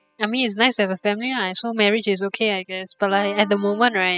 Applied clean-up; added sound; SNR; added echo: classical method spectral subtraction.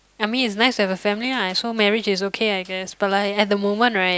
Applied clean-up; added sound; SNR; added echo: none; none; none; none.